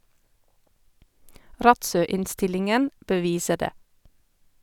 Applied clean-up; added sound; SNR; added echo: none; none; none; none.